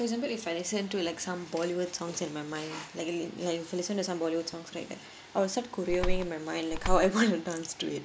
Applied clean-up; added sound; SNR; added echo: none; Bird; -5 dB; none.